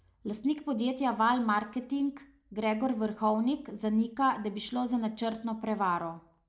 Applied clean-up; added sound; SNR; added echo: none; none; none; none.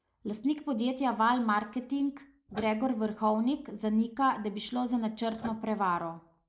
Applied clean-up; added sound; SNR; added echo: neural mask model Resemble Enhance denoiser.